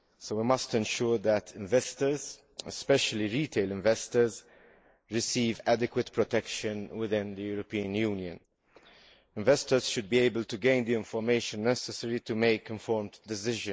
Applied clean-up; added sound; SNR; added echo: neural mask model Resemble Enhance denoiser.